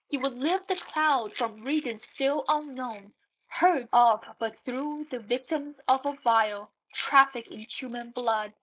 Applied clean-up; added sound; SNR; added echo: neural mask model Resemble Enhance denoiser.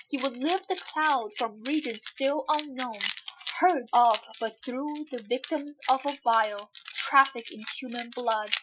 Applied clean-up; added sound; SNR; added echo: classical method Wiener filter.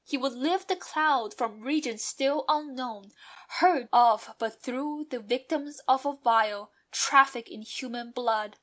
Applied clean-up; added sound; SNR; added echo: none; none; none; none.